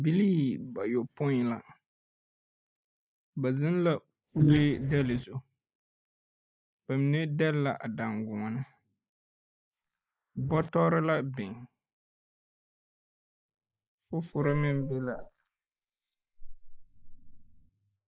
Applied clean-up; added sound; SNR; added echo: neural mask model Resemble Enhance denoiser.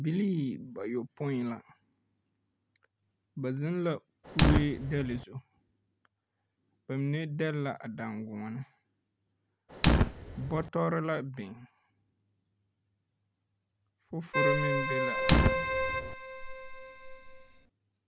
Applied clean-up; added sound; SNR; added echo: none; Fire + Keyboard (musical); -3 dB; none.